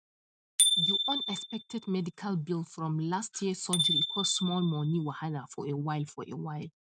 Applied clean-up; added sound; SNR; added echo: neural mask model RNNoise.